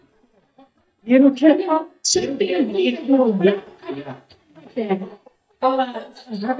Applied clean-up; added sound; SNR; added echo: neural mask model DeepFilterNet 3.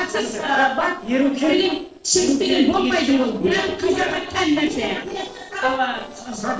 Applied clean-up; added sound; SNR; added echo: neural separator model SepFormer DNS4.